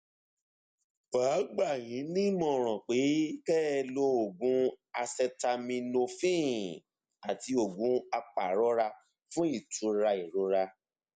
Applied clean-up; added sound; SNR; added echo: none; none; none; none.